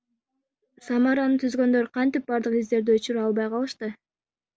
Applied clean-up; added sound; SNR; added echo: none; none; none; none.